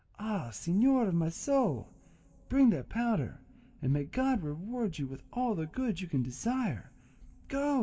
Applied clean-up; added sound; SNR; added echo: none; none; none; reverberation time 1.1 s.